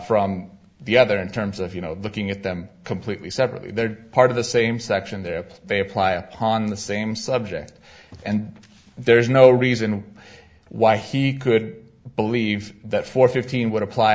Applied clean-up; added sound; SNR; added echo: none; none; none; none.